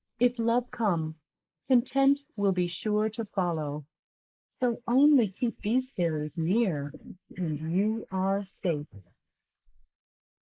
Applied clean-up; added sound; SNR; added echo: neural mask model Resemble Enhance denoiser.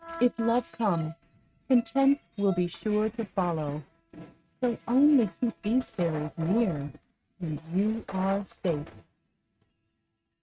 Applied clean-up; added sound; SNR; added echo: neural mask model RNNoise.